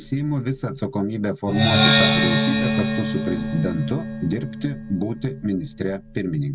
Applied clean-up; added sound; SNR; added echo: none; Percussion; -1 dB; none.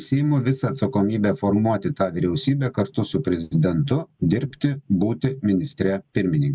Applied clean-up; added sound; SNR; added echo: none; none; none; none.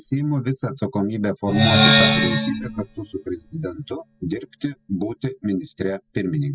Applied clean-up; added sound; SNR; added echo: classical method spectral subtraction.